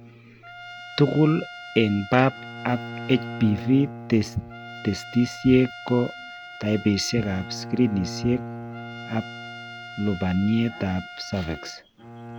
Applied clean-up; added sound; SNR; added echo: none; Trumpet + Bowed string instrument; 13 dB; none.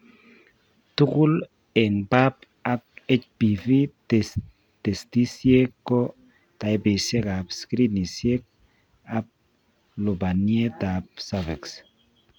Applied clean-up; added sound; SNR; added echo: none; none; none; none.